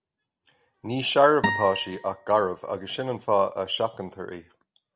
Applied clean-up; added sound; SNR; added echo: none; Acoustic guitar; 6 dB; none.